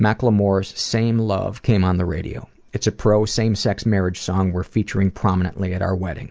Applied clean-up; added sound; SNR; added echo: none; none; none; none.